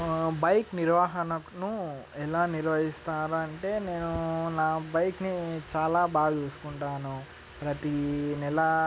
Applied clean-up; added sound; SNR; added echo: none; none; none; none.